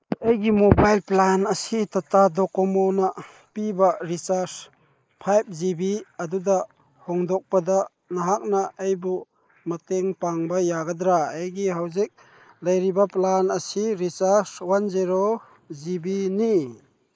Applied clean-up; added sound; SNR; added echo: neural mask model Resemble Enhance denoiser.